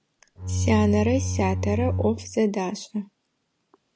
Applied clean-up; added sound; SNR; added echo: none; Bowed string instrument; 1 dB; none.